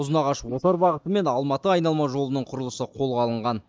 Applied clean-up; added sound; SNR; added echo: neural mask model DeepFilterNet 3.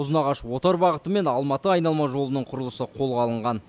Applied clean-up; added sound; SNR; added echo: none; none; none; none.